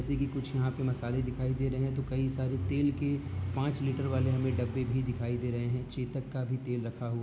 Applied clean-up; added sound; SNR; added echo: none; none; none; none.